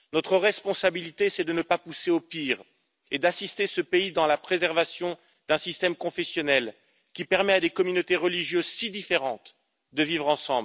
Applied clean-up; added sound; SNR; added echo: none; none; none; none.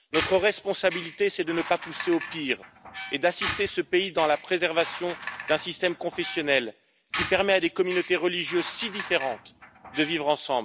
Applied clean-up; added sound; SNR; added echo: none; Squeak; 11 dB; none.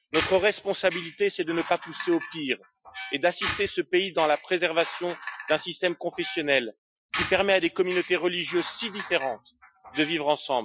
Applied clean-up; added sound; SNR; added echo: classical method Wiener filter.